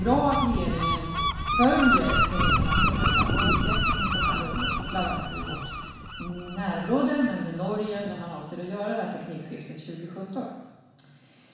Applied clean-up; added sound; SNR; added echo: none; Gull, seagull; -1 dB; reverberation time 1.1 s.